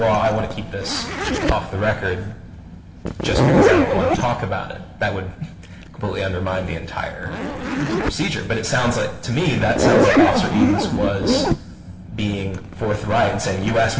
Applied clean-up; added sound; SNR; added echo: none; Zipper (clothing); 0 dB; reverberation time 0.7 s.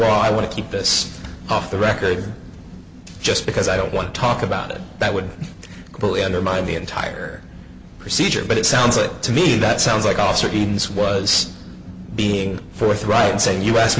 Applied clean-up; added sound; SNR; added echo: none; none; none; none.